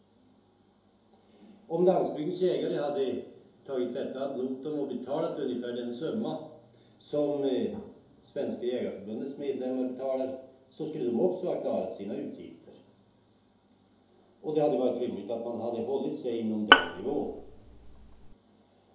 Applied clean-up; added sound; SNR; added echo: none; Bowed string instrument; -5 dB; reverberation time 2.8 s.